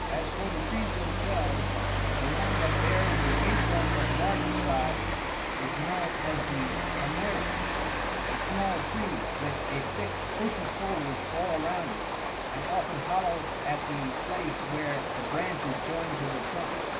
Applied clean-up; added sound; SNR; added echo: none; Rain; -4 dB; none.